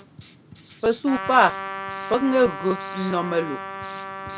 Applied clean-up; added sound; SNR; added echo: none; Trumpet + Writing; 8 dB; none.